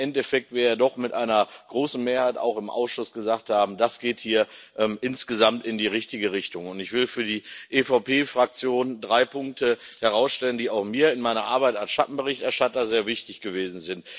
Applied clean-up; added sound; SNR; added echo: none; none; none; none.